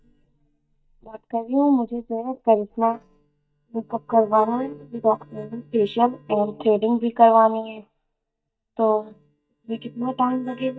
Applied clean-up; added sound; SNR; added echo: neural mask model DeepFilterNet 3.